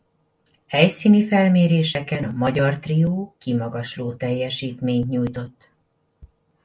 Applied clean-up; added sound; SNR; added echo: none; none; none; none.